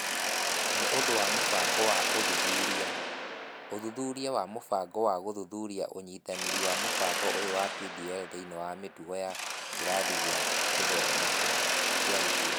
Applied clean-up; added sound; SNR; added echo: none; Mechanisms; -4 dB; none.